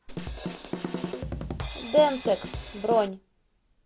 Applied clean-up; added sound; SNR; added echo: none; Drum kit; 6 dB; none.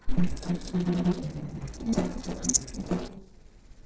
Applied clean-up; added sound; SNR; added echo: neural separator model SepFormer DNS4.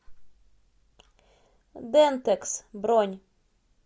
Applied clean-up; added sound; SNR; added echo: none; none; none; none.